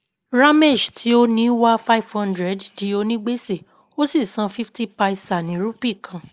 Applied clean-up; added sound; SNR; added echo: neural mask model Resemble Enhance denoiser.